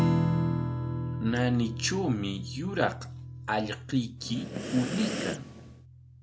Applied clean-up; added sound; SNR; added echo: none; Breathing + Strum; 0 dB; none.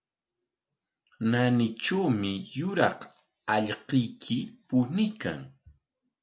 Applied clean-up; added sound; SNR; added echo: none; none; none; none.